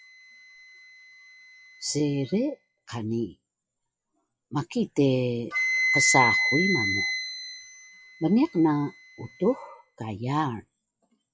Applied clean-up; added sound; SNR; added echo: classical method log-MMSE.